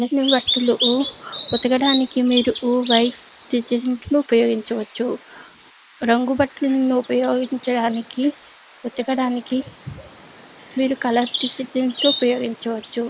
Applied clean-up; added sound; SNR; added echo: neural mask model Resemble Enhance denoiser.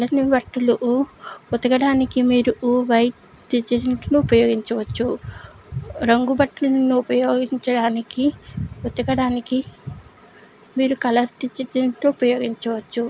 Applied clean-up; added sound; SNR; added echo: none; none; none; none.